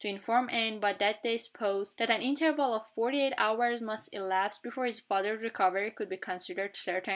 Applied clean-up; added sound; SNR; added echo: none; none; none; none.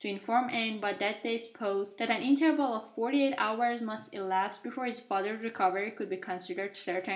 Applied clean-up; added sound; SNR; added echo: none; none; none; reverberation time 0.4 s.